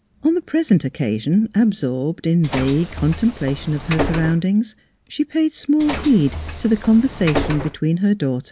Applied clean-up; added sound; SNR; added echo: none; Bus; 8 dB; none.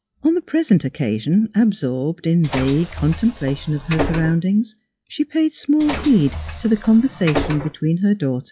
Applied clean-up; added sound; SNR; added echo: classical method log-MMSE.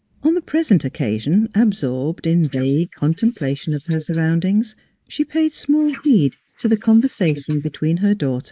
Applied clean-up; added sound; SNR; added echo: neural mask model Resemble Enhance denoiser.